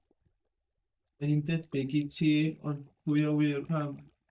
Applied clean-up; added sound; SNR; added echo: neural mask model DeepFilterNet 3.